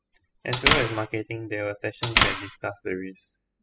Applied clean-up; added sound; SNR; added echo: classical method spectral subtraction.